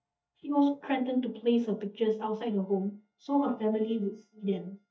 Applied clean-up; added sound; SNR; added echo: neural mask model DeepFilterNet 3.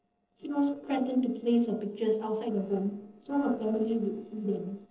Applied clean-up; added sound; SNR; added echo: neural separator model SepFormer DNS4.